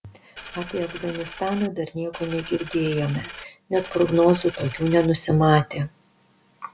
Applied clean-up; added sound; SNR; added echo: none; Coin (dropping); 15 dB; none.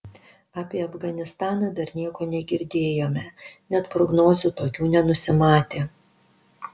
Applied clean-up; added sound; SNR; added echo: none; none; none; none.